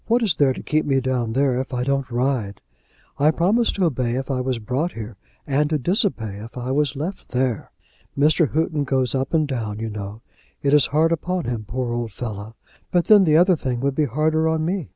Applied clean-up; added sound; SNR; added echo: none; none; none; none.